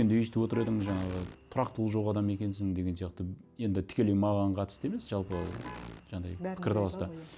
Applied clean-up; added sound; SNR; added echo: none; Alarm / Truck + Insect; 17 dB; none.